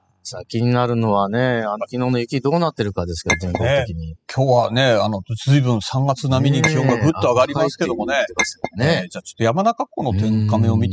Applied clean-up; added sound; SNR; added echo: classical method spectral subtraction.